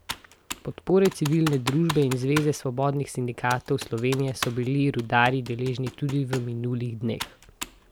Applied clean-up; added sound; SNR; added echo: none; Computer keyboard; 13 dB; none.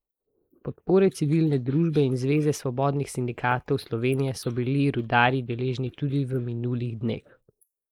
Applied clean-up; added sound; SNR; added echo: neural mask model Resemble Enhance denoiser.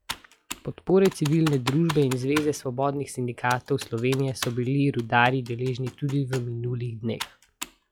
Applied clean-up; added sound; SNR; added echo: classical method log-MMSE.